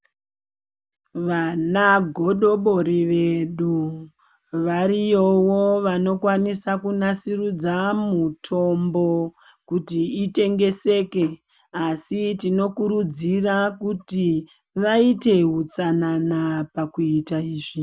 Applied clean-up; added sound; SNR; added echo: none; none; none; none.